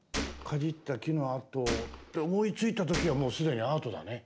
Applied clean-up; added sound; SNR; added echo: none; Gunshot, gunfire; 9 dB; none.